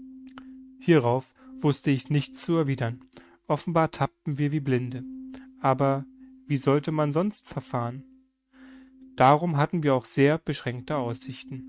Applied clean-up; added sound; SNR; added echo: neural mask model RNNoise.